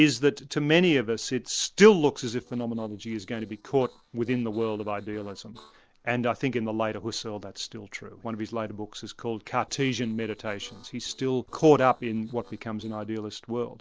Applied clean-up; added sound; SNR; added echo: neural separator model SepFormer DNS4.